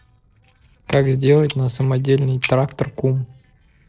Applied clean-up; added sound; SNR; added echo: neural separator model SepFormer DNS4.